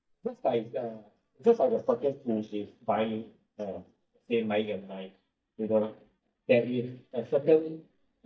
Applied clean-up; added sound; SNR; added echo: neural mask model DeepFilterNet 3.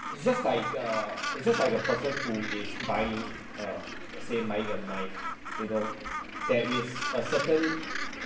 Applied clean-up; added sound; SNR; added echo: none; Gull, seagull; 5 dB; reverberation time 0.8 s.